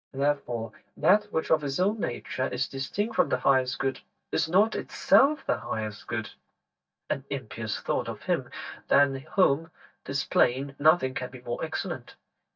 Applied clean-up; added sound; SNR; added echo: neural mask model DeepFilterNet 3.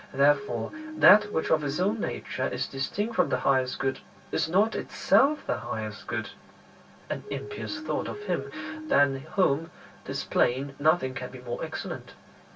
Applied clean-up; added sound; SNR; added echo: none; Siren; 10 dB; reverberation time 0.1 s.